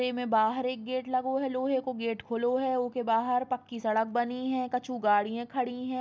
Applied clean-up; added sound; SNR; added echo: none; none; none; none.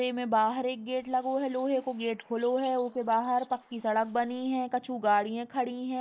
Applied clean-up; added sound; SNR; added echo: neural mask model Resemble Enhance denoiser.